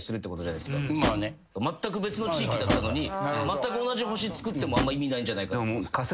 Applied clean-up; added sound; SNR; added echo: none; Drawer open or close; 5 dB; none.